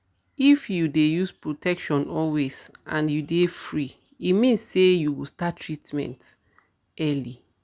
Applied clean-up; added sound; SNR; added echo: none; none; none; none.